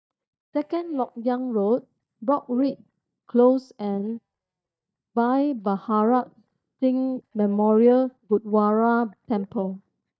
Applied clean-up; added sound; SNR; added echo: neural mask model DeepFilterNet 3.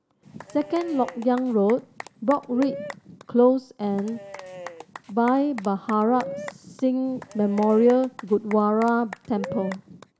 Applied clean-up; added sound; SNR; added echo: none; Applause / Cheering / Clapping; 15 dB; none.